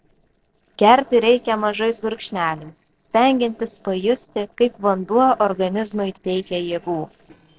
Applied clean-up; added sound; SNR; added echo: neural separator model SepFormer DNS4.